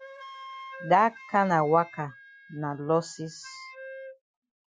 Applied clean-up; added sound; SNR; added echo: classical method Wiener filter.